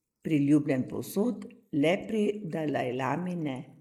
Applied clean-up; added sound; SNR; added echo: neural mask model Resemble Enhance denoiser.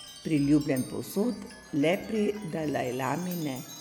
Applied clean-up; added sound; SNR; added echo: none; Chime; 18 dB; none.